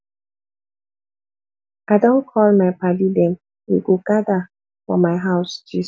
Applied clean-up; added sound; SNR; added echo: none; none; none; none.